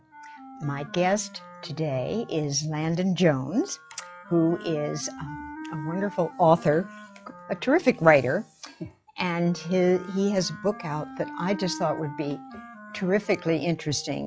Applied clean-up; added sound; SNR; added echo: classical method log-MMSE.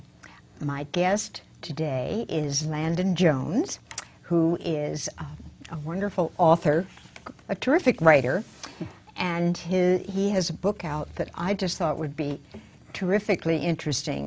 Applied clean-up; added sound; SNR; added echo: none; none; none; none.